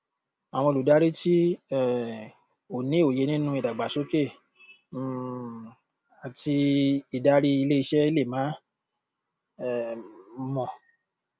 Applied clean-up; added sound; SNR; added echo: none; none; none; none.